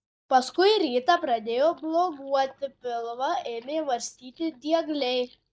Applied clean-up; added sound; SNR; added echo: neural mask model DeepFilterNet 3.